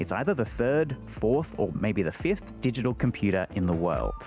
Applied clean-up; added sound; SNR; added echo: none; none; none; none.